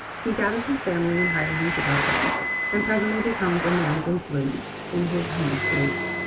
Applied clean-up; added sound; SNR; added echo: none; Traffic noise, roadway noise + Wind instrument, woodwind instrument; 2 dB; none.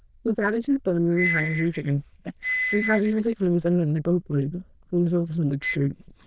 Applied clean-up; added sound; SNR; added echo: neural diffusion model UNIVERSE++.